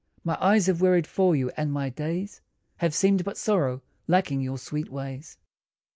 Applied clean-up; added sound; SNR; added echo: neural mask model Resemble Enhance denoiser.